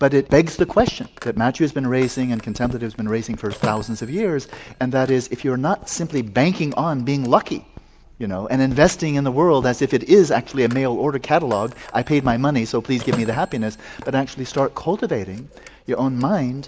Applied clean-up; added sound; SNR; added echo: none; Telephone; 19 dB; none.